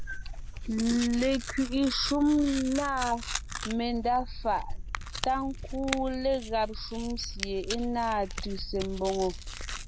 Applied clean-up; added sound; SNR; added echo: none; Tearing; 7 dB; none.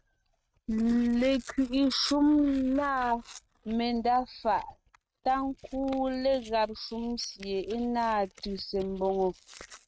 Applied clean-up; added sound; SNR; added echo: neural mask model RNNoise.